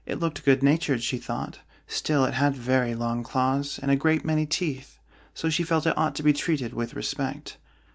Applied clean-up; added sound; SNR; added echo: none; none; none; none.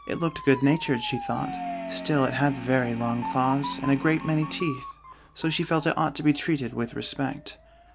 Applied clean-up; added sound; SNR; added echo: none; Motor vehicle (road) / Siren + Organ; 11 dB; none.